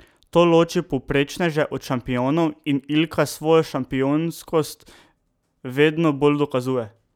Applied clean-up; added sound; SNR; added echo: none; none; none; none.